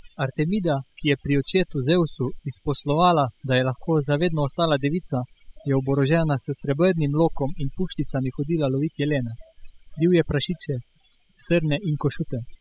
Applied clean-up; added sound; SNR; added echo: classical method spectral subtraction.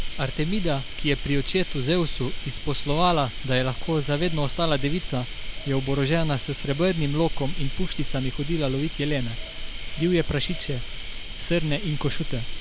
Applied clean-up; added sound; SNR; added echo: none; Cricket; -2 dB; none.